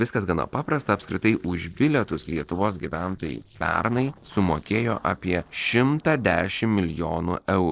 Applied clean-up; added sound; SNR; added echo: neural separator model SepFormer DNS4.